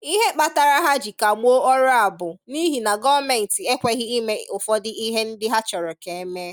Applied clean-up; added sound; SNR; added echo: none; none; none; none.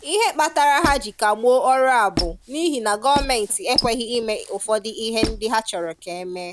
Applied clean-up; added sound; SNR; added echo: none; Squeak; 10 dB; none.